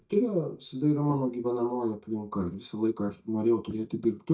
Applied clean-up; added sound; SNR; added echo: neural mask model DeepFilterNet 3.